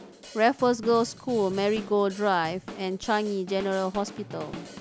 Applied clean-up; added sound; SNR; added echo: none; Drum / Drum kit; 16 dB; none.